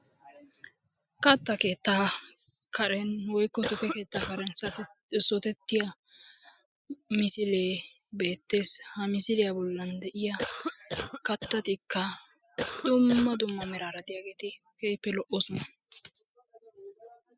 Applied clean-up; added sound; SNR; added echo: classical method spectral subtraction.